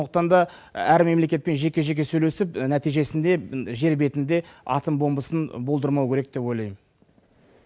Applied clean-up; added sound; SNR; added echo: none; none; none; none.